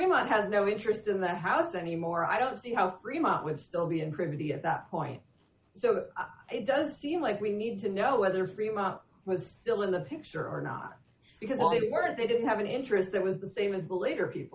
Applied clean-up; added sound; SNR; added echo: none; none; none; none.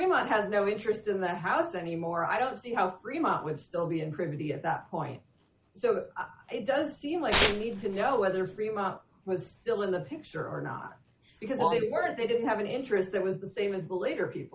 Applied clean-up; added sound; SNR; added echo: none; Tearing; 1 dB; none.